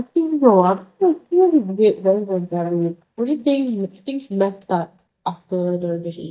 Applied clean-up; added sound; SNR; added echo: neural mask model DeepFilterNet 3.